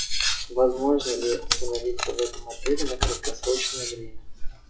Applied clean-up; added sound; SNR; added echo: classical method WPE with log-MMSE.